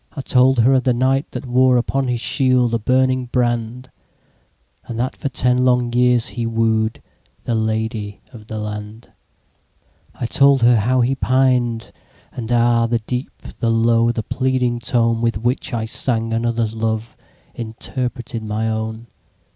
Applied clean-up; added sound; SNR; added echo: none; none; none; none.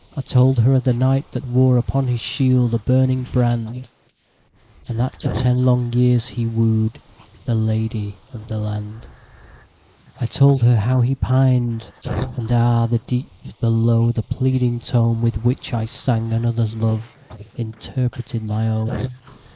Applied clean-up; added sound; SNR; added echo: neural mask model Resemble Enhance denoiser.